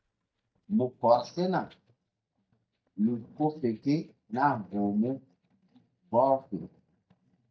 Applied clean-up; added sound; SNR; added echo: neural mask model DeepFilterNet 3.